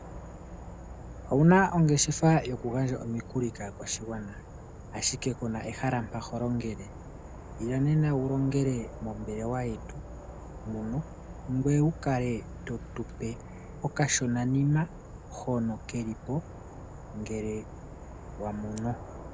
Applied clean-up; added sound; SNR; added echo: none; Insect / Frog; 13 dB; none.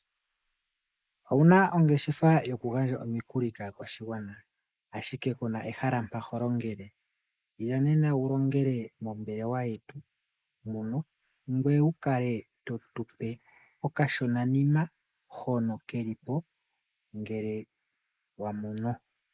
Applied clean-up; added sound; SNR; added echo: neural mask model Resemble Enhance denoiser.